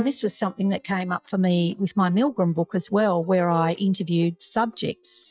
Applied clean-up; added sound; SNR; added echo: neural mask model DeepFilterNet 3.